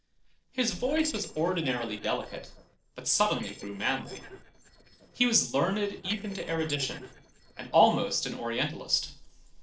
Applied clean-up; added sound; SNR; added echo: neural separator model SepFormer DNS4.